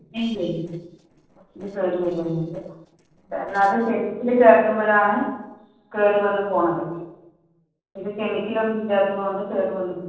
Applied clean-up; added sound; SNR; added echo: neural separator model SepFormer DNS4.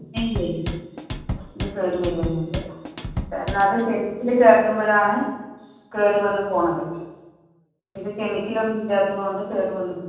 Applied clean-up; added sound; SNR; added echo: none; Drum / Drum kit; 8 dB; reverberation time 1.2 s.